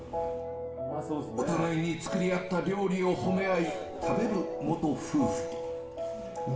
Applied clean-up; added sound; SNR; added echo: none; Motor vehicle (road) / Siren; 16 dB; reverberation time 0.8 s.